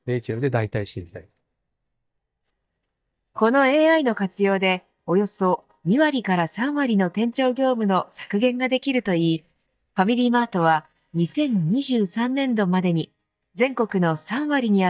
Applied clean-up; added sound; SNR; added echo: neural mask model DeepFilterNet 3.